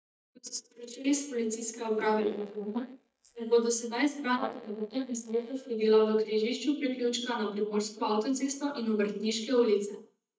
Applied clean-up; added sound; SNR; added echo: neural mask model DeepFilterNet 3.